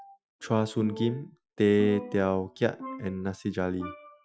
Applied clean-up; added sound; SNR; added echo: classical method Wiener filter.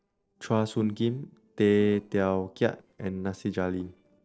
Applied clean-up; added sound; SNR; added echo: neural separator model SepFormer DNS4.